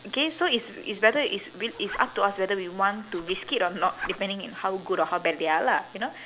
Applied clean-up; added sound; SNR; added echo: none; Zipper (clothing); 15 dB; none.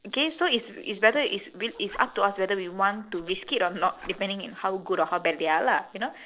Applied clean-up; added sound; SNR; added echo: neural separator model SepFormer DNS4.